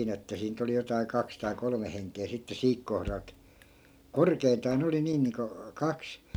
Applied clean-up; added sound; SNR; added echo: none; Drum kit; 19 dB; none.